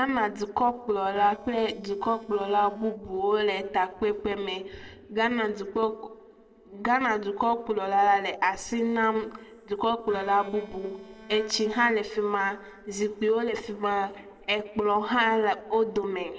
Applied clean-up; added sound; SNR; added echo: neural separator model SepFormer DNS4.